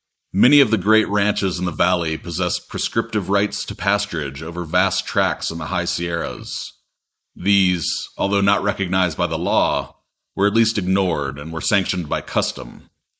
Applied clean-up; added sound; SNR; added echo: neural mask model Resemble Enhance denoiser.